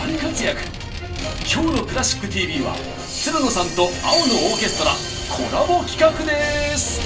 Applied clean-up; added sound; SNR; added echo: none; Vehicle; 10 dB; reverberation time 0.3 s.